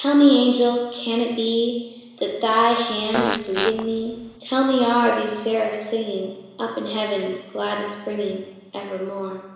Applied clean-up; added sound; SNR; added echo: none; Fart; 6 dB; reverberation time 1.0 s.